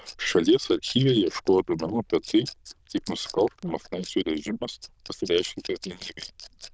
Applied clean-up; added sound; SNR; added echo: neural diffusion model UNIVERSE++.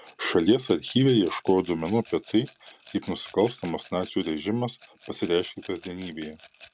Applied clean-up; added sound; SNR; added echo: none; Rattle / Glass; 19 dB; none.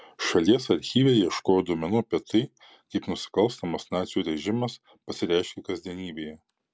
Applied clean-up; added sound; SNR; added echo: none; none; none; none.